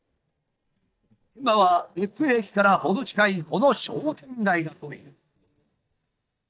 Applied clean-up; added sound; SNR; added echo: neural mask model DeepFilterNet 3.